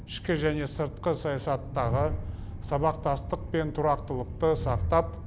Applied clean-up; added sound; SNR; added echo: none; Train; 6 dB; none.